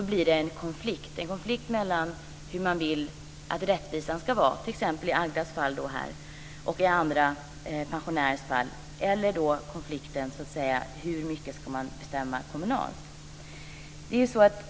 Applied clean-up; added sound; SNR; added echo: none; none; none; none.